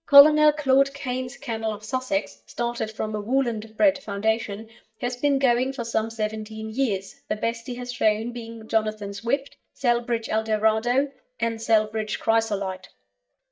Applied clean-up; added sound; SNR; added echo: neural mask model DeepFilterNet 3.